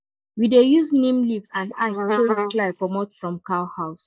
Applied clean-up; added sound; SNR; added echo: neural mask model Resemble Enhance denoiser.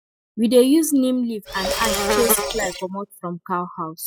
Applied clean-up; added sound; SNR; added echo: classical method spectral subtraction.